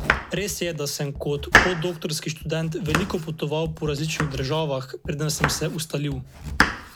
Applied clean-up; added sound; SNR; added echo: none; Domestic sounds, home sounds; 0 dB; none.